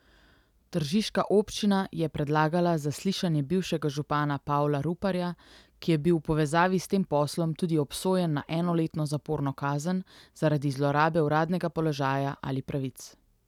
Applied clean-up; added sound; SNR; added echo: none; none; none; none.